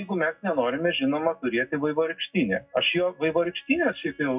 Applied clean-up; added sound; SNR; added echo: classical method WPE with log-MMSE.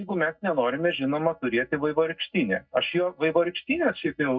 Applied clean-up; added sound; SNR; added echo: neural mask model DeepFilterNet 3.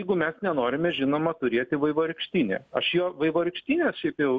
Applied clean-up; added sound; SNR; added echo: none; none; none; none.